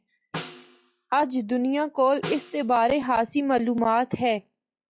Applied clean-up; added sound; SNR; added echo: classical method log-MMSE.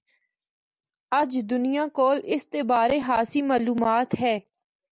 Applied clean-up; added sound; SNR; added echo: none; none; none; none.